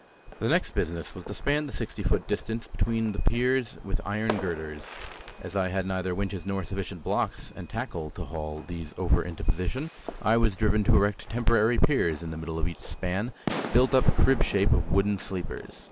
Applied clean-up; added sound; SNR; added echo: none; Fireworks; 17 dB; none.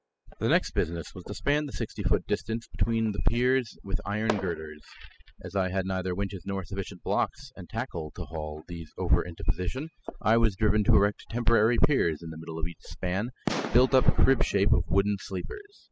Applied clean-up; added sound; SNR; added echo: classical method spectral subtraction.